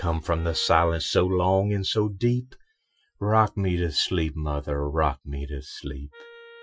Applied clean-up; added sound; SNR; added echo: classical method Wiener filter.